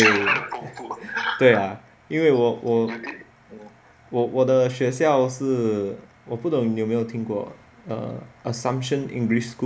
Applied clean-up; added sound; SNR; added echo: none; none; none; none.